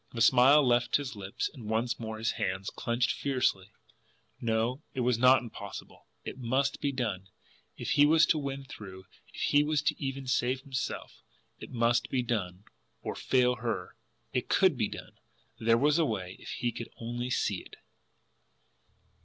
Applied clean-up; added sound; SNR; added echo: none; none; none; none.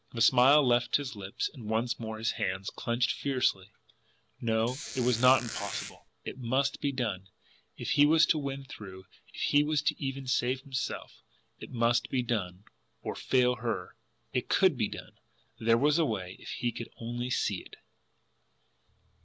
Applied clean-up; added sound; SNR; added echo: none; Squeak; 9 dB; none.